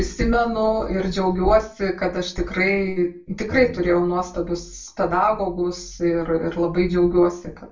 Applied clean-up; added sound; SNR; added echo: none; Bowed string instrument; 20 dB; reverberation time 0.3 s.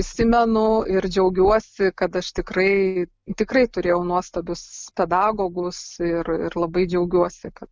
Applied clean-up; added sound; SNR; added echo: none; none; none; none.